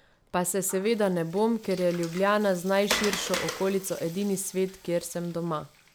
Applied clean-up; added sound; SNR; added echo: none; Water; 11 dB; none.